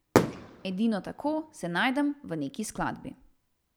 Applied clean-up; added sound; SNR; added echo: none; Fireworks; 2 dB; none.